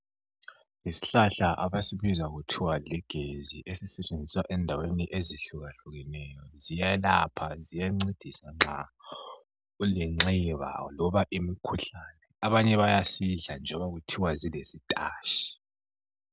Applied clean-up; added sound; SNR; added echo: none; none; none; none.